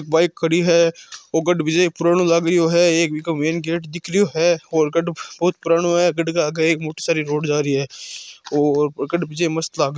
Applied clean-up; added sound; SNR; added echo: none; none; none; none.